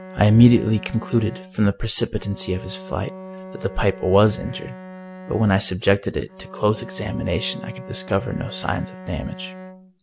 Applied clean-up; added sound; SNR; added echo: none; Bowed string instrument; 16 dB; none.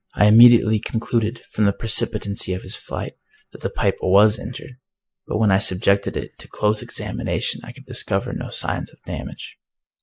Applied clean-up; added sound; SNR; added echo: neural mask model Resemble Enhance denoiser.